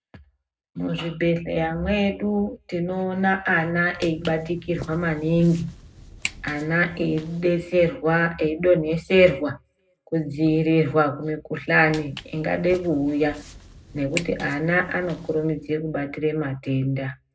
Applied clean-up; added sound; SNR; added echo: none; Walk, footsteps; 16 dB; reverberation time 0.3 s.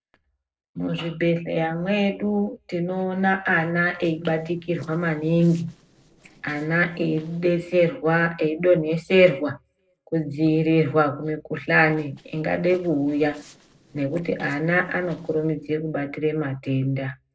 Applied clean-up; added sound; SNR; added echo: neural separator model SepFormer DNS4.